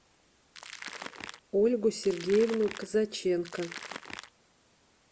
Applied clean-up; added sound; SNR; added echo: none; Crackle; 12 dB; none.